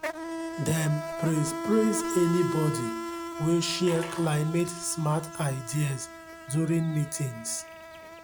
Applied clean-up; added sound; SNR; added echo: none; Insect; 8 dB; none.